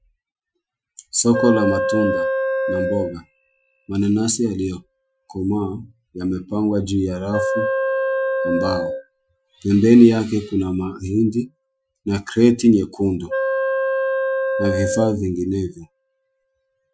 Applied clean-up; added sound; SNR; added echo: classical method Wiener filter.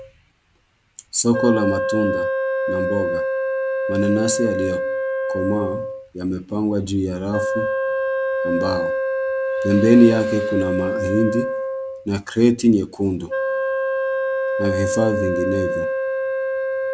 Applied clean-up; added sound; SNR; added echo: none; Wind instrument, woodwind instrument; 1 dB; none.